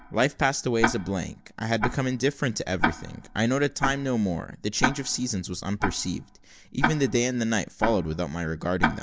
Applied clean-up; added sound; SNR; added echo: none; Tick-tock; 5 dB; none.